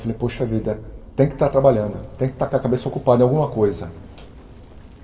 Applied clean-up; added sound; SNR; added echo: none; Wind; 20 dB; reverberation time 2.7 s.